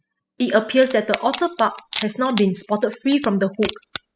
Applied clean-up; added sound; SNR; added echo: classical method spectral subtraction.